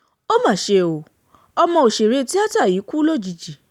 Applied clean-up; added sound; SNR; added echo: none; none; none; none.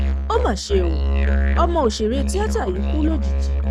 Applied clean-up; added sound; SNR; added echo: neural mask model RNNoise.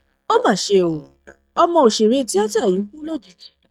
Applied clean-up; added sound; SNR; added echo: neural mask model DeepFilterNet 3.